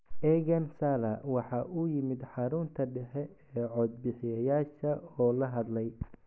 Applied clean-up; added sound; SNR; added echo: none; none; none; none.